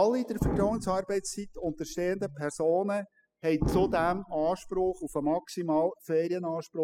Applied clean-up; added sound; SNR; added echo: classical method spectral subtraction.